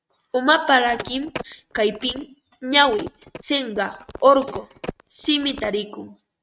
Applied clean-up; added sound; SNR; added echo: neural mask model RNNoise.